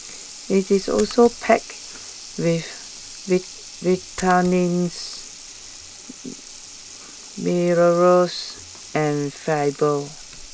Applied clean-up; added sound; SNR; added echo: none; Sink (filling or washing) / Water tap, faucet + Splash, splatter; 16 dB; none.